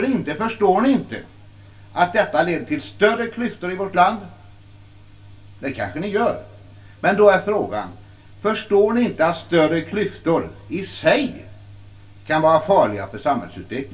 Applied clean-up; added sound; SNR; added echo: none; none; none; reverberation time 0.2 s.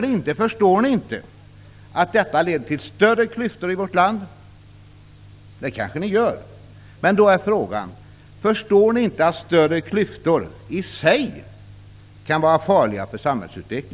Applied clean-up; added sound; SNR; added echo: none; none; none; none.